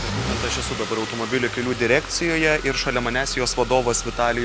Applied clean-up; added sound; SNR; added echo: none; Engine starting / Car; 7 dB; none.